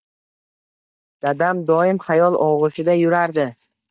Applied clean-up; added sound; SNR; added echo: neural mask model DeepFilterNet 3.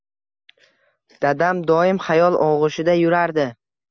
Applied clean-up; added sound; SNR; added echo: none; none; none; none.